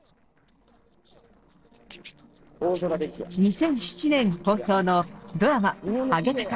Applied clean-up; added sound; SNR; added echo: neural separator model SepFormer DNS4.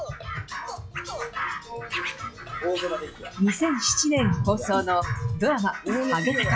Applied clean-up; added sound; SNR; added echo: classical method log-MMSE.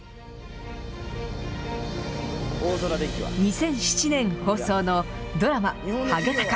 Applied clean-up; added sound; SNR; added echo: none; none; none; none.